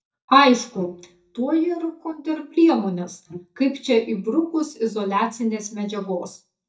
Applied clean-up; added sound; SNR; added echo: neural mask model DeepFilterNet 3.